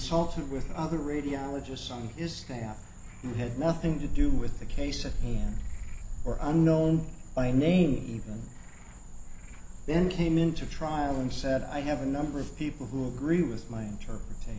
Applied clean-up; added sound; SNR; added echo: none; Frog; 4 dB; none.